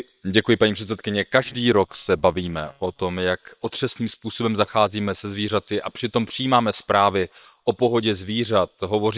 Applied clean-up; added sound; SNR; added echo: neural separator model SepFormer WHAM!.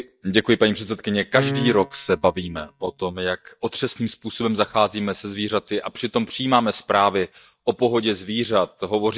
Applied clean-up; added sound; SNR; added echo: neural mask model DeepFilterNet 3.